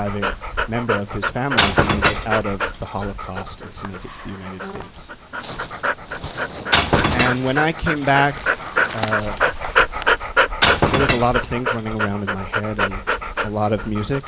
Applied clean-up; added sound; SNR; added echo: none; Dog + Shatter / Crushing; -3 dB; none.